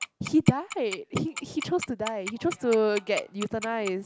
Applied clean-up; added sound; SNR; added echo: none; Tick-tock; 12 dB; none.